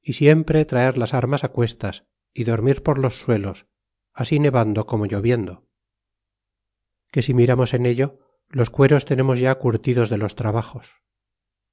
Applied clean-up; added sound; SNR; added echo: none; none; none; none.